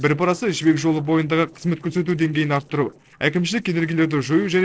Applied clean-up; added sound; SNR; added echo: neural separator model SepFormer DNS4.